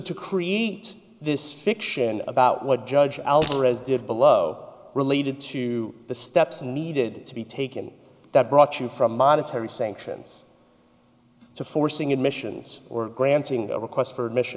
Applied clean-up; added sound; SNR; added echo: none; Fart; 13 dB; none.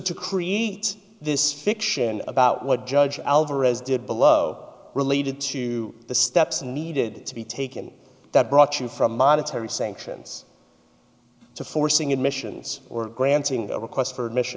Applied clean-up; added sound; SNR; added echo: none; none; none; none.